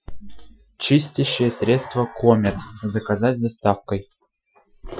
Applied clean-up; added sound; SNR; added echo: classical method Wiener filter.